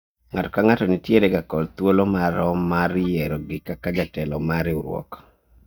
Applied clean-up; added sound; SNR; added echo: neural mask model DeepFilterNet 3.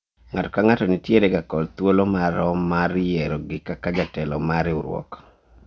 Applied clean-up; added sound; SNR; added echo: none; none; none; none.